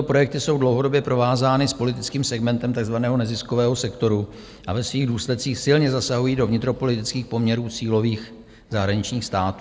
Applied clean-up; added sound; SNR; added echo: none; none; none; none.